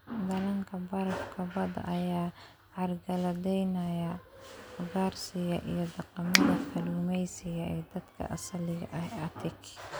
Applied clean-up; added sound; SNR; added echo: none; Finger snapping; -5 dB; none.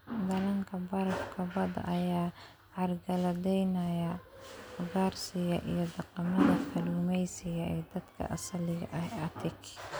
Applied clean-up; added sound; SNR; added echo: none; none; none; none.